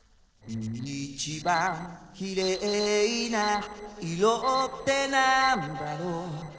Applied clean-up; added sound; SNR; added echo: neural separator model SepFormer DNS4.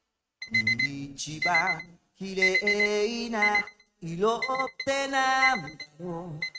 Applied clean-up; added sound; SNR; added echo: neural mask model RNNoise.